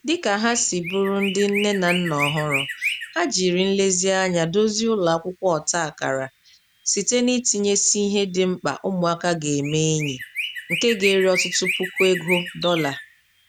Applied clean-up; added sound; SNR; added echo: none; Chirp, tweet; 10 dB; none.